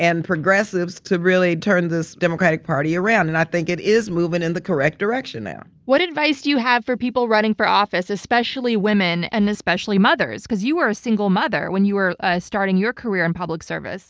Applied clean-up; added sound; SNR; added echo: none; none; none; none.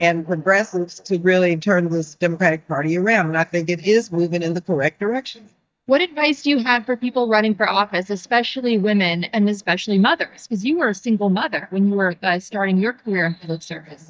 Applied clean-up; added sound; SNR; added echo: neural mask model DeepFilterNet 3.